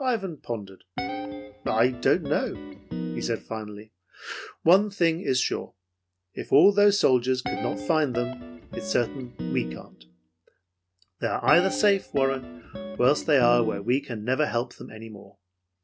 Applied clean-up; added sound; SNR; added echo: none; Guitar; 9 dB; none.